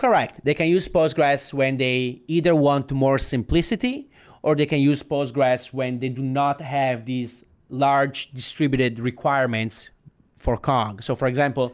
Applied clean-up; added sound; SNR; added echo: none; none; none; none.